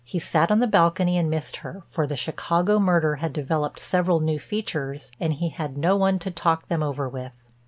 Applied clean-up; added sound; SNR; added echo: none; none; none; none.